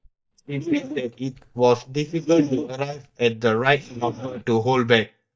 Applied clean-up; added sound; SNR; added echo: neural mask model DeepFilterNet 3.